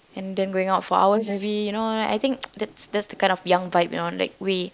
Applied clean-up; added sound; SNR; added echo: neural mask model Resemble Enhance denoiser.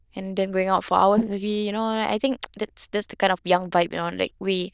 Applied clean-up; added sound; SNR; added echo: neural diffusion model UNIVERSE++.